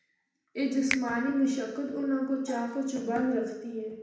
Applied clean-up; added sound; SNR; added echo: none; Finger snapping; 11 dB; reverberation time 0.8 s.